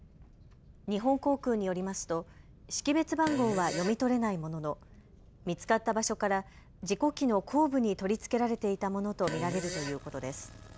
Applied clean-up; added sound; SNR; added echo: none; Fart; 10 dB; none.